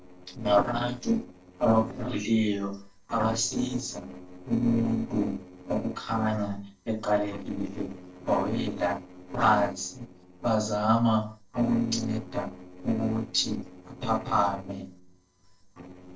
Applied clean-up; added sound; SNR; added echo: neural separator model SepFormer DNS4.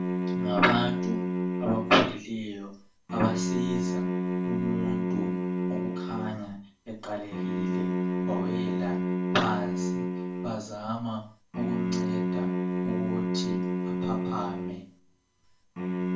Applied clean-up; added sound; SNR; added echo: none; Bowed string instrument; -3 dB; reverberation time 0.3 s.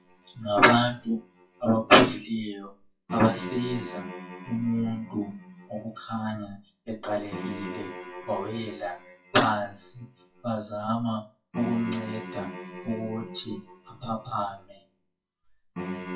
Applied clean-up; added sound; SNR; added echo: classical method WPE with log-MMSE.